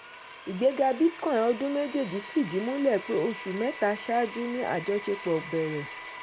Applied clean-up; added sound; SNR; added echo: none; Domestic sounds, home sounds; 14 dB; none.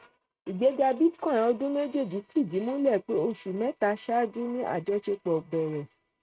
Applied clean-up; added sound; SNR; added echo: neural mask model RNNoise.